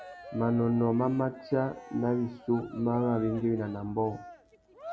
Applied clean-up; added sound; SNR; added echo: none; Cheering; 17 dB; none.